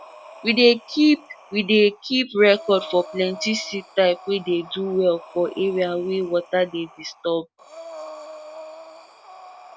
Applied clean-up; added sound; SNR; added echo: none; Breathing; 19 dB; none.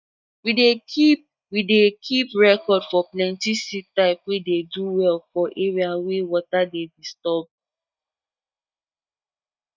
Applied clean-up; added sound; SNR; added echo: neural mask model DeepFilterNet 3.